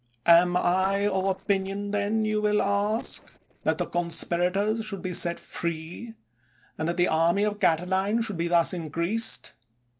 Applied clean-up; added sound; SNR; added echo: neural separator model SepFormer DNS4.